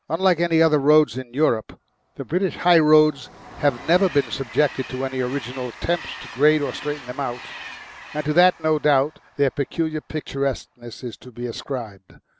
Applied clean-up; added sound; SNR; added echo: none; Train; 20 dB; none.